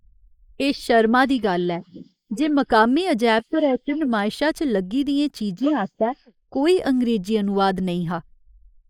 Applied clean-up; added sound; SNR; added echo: neural mask model Resemble Enhance denoiser.